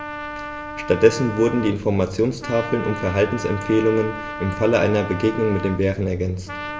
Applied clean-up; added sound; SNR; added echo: none; Trumpet; 11 dB; reverberation time 1.9 s.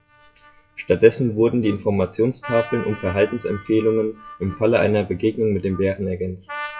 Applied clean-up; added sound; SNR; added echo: classical method WPE with log-MMSE.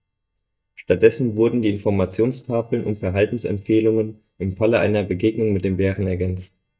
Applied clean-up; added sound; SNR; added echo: neural mask model DeepFilterNet 3.